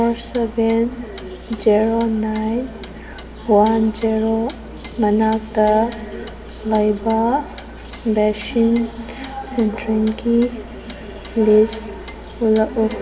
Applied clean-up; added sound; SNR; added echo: none; Clock; 16 dB; reverberation time 1.3 s.